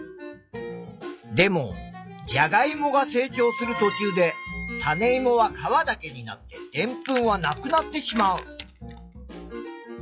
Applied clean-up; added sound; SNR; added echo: classical method log-MMSE.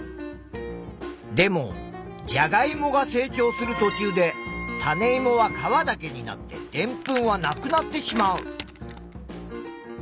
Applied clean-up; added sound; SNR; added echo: none; Keys jangling + Wind instrument, woodwind instrument; 11 dB; none.